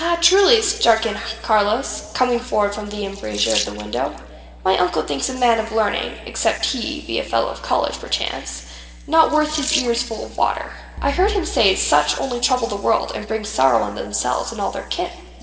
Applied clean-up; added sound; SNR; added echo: none; Sink (filling or washing) / Water tap, faucet; 16 dB; reverberation time 1.7 s.